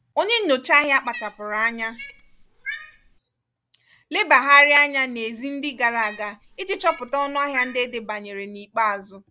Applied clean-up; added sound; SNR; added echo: none; Cat; 17 dB; none.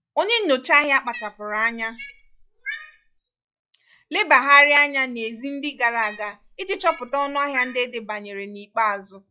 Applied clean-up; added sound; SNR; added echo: classical method log-MMSE.